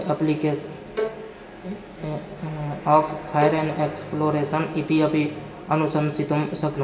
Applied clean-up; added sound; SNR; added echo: none; Bowed string instrument; 9 dB; reverberation time 0.6 s.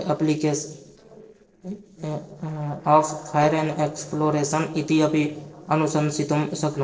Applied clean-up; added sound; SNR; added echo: neural separator model SepFormer DNS4.